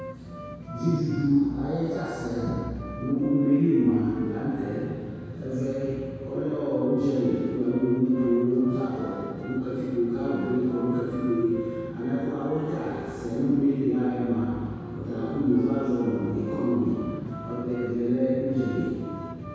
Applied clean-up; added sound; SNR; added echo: none; Wind instrument, woodwind instrument; 16 dB; reverberation time 1.9 s.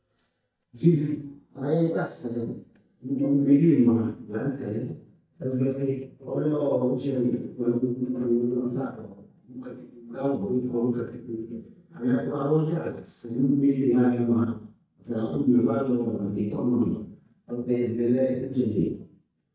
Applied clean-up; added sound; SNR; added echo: neural mask model DeepFilterNet 3.